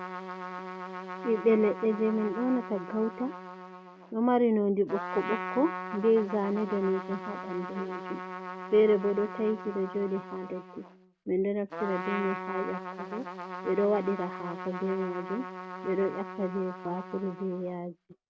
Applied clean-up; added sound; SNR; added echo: none; Trumpet; 9 dB; none.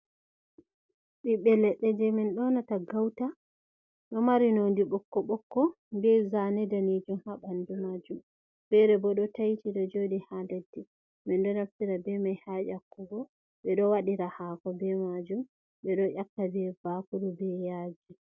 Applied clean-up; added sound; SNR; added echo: none; none; none; none.